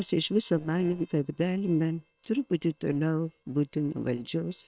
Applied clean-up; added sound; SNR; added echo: neural separator model SepFormer WHAM!.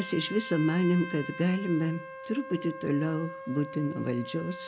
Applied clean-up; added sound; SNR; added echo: none; Trumpet; 12 dB; none.